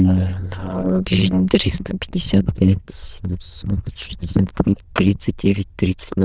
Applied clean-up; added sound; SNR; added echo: neural diffusion model UNIVERSE++.